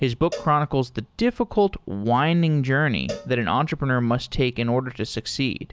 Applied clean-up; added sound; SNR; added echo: none; Cowbell; 19 dB; none.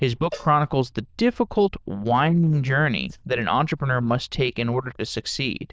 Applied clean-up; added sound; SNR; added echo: neural diffusion model UNIVERSE++.